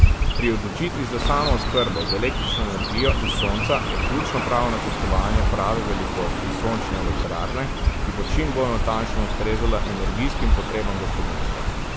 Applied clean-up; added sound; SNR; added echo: none; Chirp, tweet; -4 dB; none.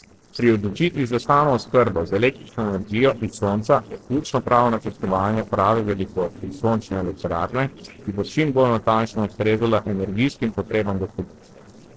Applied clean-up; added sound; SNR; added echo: neural separator model SepFormer DNS4.